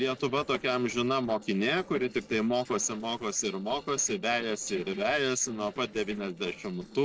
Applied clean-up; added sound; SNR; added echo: neural separator model SepFormer DNS4.